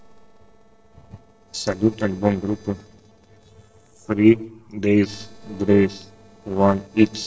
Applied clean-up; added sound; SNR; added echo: neural separator model SepFormer DNS4.